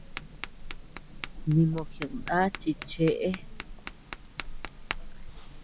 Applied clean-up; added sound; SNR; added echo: none; Tap; 8 dB; none.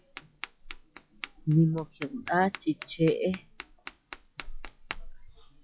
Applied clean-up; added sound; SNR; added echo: classical method log-MMSE.